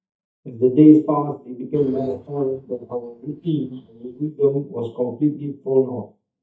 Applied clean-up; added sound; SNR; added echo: neural mask model DeepFilterNet 3.